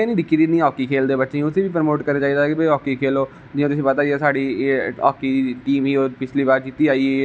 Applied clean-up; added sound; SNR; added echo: none; none; none; none.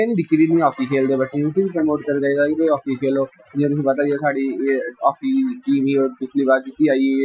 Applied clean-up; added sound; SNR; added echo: classical method Wiener filter.